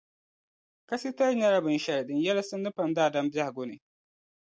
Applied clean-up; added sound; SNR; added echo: none; none; none; none.